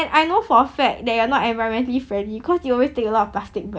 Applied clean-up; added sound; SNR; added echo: none; none; none; none.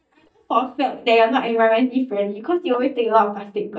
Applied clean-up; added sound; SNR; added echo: neural mask model DeepFilterNet 3.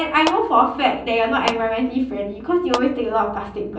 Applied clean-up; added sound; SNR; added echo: none; Clapping; 13 dB; reverberation time 0.6 s.